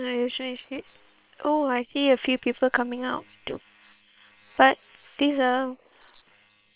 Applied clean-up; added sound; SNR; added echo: neural separator model SepFormer WHAM!.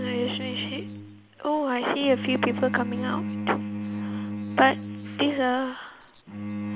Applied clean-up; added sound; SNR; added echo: none; Bowed string instrument; 6 dB; none.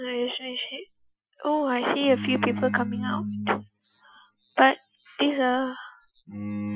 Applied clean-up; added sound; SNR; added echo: classical method Wiener filter.